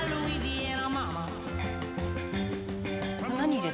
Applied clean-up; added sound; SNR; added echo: none; none; none; none.